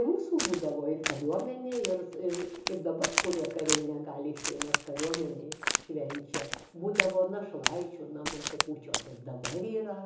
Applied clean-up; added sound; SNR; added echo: none; Crack; 2 dB; reverberation time 0.6 s.